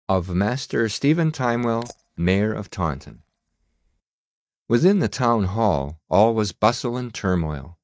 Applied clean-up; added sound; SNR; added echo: neural mask model DeepFilterNet 3.